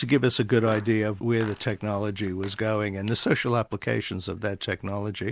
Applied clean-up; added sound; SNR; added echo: none; Fart; 19 dB; none.